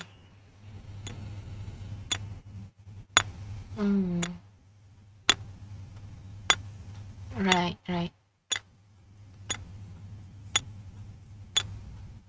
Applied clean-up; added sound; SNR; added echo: neural mask model RNNoise.